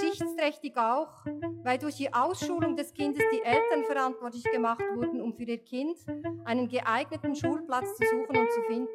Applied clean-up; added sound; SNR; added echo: classical method log-MMSE.